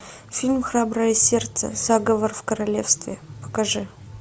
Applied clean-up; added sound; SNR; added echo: none; none; none; none.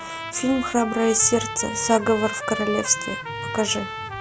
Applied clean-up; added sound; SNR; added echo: none; Trumpet; 8 dB; none.